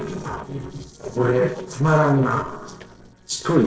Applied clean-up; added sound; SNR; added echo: neural separator model SepFormer DNS4.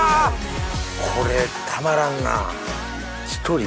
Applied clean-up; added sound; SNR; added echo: none; none; none; none.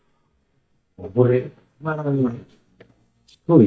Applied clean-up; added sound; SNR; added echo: neural mask model DeepFilterNet 3.